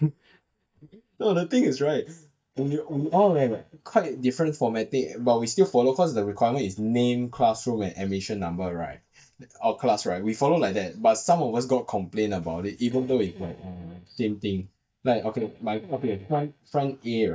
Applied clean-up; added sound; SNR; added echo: neural mask model DeepFilterNet 3.